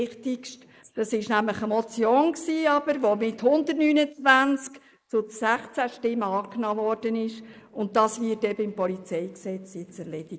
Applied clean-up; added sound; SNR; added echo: neural mask model Resemble Enhance denoiser.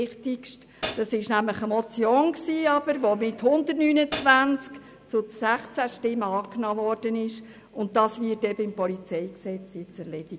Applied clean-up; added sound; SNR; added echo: none; Hi-hat; 2 dB; none.